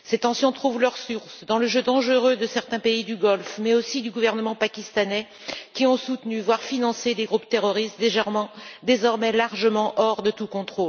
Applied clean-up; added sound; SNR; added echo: none; none; none; none.